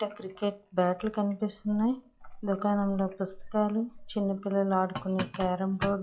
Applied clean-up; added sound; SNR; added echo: classical method log-MMSE.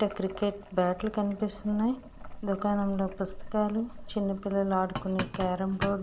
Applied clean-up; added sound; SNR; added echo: none; Boiling; 11 dB; none.